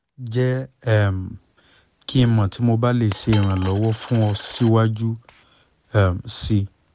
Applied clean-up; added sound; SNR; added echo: none; Coin (dropping); 19 dB; none.